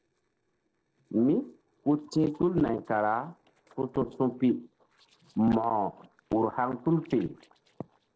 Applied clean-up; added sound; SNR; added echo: neural separator model SepFormer DNS4.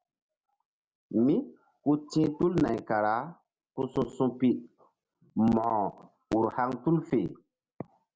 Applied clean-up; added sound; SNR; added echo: none; none; none; none.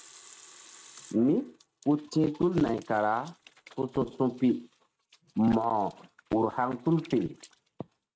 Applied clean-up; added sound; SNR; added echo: neural mask model RNNoise.